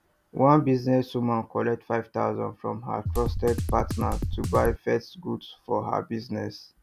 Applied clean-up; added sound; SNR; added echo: none; Drum kit; 2 dB; none.